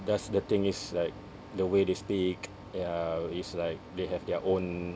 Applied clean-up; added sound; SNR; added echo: none; none; none; none.